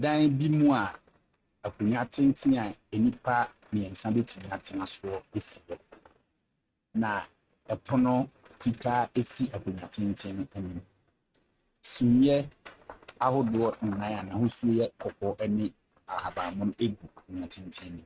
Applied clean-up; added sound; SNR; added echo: neural mask model RNNoise.